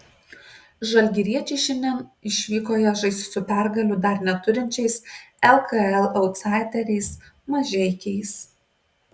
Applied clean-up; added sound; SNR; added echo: none; none; none; none.